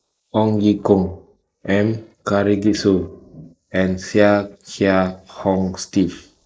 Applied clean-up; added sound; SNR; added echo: neural mask model Resemble Enhance denoiser.